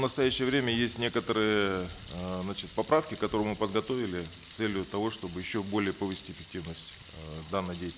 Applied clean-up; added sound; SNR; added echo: none; Thunder; 16 dB; none.